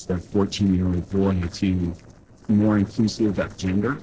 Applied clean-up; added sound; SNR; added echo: neural separator model SepFormer DNS4.